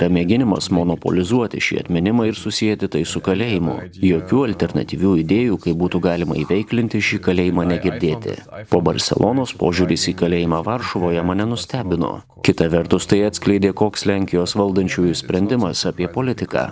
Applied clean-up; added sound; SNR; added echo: none; none; none; none.